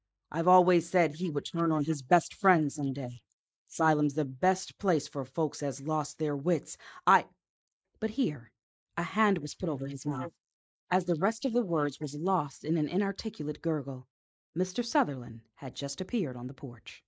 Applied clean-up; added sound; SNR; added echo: neural mask model Resemble Enhance denoiser.